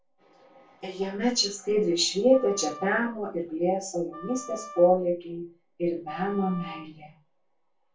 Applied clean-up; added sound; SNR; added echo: none; Wind instrument, woodwind instrument; 17 dB; reverberation time 0.2 s.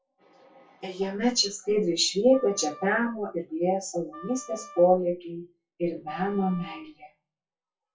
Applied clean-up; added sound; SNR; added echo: classical method WPE with log-MMSE.